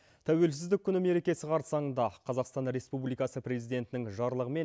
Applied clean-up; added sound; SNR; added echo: none; none; none; none.